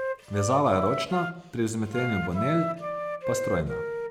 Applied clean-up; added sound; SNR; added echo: none; Wind instrument, woodwind instrument; 4 dB; none.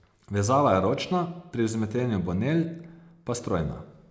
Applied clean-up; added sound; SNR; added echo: none; none; none; none.